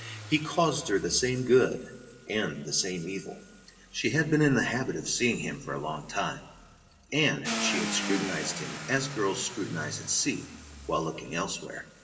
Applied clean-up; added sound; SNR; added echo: none; Car; 11 dB; reverberation time 2.3 s.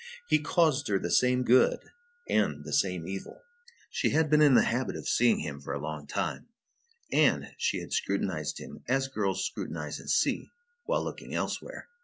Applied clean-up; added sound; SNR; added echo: none; none; none; none.